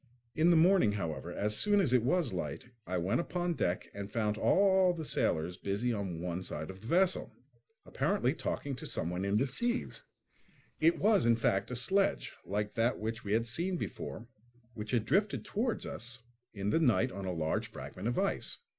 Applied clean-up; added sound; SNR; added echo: neural mask model Resemble Enhance denoiser.